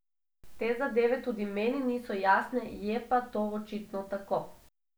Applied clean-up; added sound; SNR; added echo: none; none; none; none.